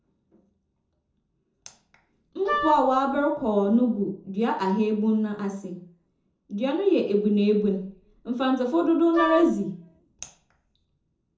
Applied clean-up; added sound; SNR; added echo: none; Wind instrument, woodwind instrument; 3 dB; reverberation time 0.5 s.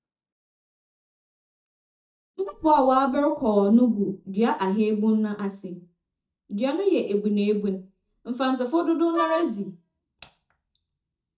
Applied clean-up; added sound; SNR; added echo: neural mask model DeepFilterNet 3.